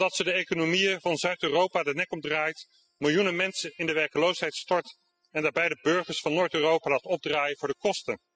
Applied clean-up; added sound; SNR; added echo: classical method spectral subtraction.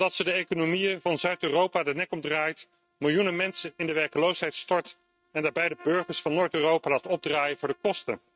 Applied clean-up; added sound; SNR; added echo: neural mask model RNNoise.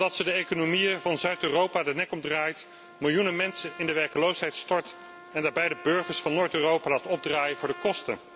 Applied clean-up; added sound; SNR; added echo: none; Trumpet; 19 dB; none.